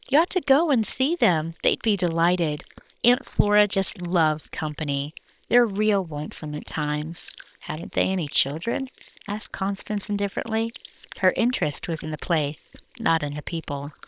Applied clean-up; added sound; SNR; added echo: neural separator model SepFormer WHAM!.